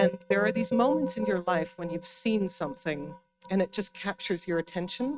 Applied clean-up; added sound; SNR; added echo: neural mask model RNNoise.